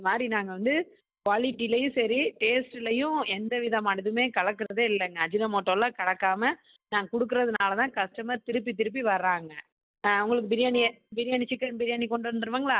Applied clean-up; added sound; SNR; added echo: neural mask model DeepFilterNet 3.